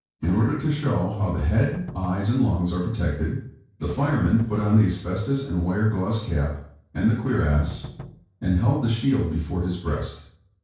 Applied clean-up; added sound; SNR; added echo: neural separator model SepFormer DNS4.